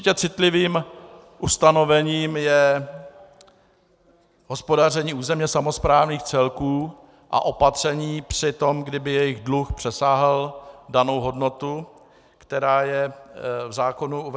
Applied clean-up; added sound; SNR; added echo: none; none; none; none.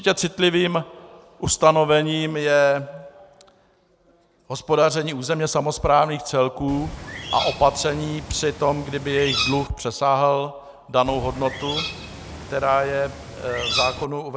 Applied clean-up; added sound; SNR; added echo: none; Bird; 8 dB; none.